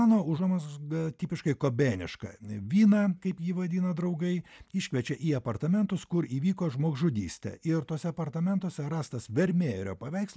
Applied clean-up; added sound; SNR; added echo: none; none; none; none.